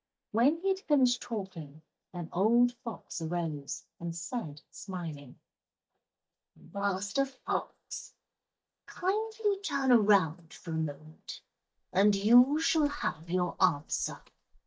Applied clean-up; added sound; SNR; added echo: neural mask model DeepFilterNet 3.